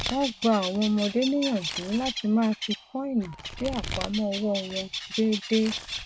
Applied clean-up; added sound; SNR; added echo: none; Domestic sounds, home sounds + Bird; 8 dB; none.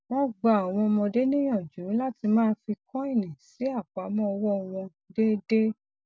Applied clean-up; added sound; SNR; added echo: none; none; none; none.